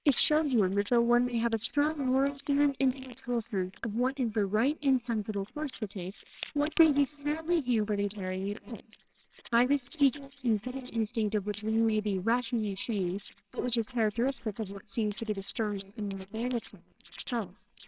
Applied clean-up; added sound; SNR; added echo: neural separator model SepFormer WHAMR!.